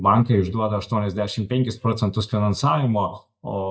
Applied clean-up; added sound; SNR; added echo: neural mask model DeepFilterNet 3.